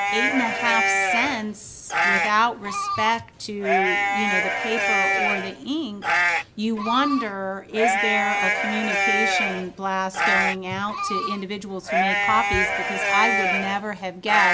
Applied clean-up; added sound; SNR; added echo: none; Livestock, farm animals, working animals; -3 dB; none.